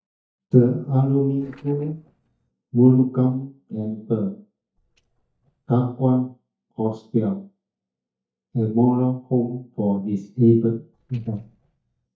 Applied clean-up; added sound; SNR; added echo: neural mask model DeepFilterNet 3.